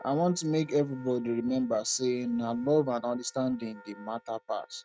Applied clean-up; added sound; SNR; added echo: neural mask model RNNoise.